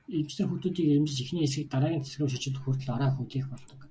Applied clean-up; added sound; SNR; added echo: none; none; none; none.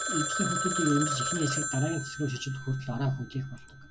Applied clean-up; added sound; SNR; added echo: none; Telephone; 2 dB; none.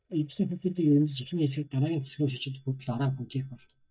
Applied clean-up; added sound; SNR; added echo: neural mask model DeepFilterNet 3.